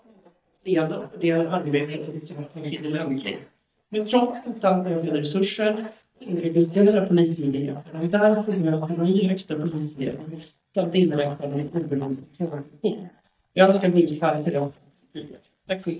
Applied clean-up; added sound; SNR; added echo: neural mask model DeepFilterNet 3.